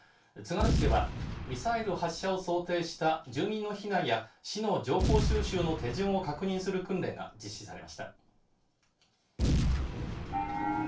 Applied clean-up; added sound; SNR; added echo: none; Boom; 2 dB; reverberation time 0.2 s.